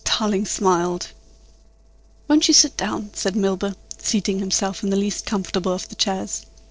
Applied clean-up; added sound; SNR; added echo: neural separator model SepFormer DNS4.